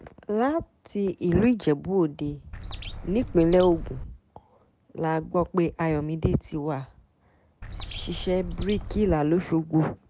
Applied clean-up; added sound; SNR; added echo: none; Bird; 9 dB; none.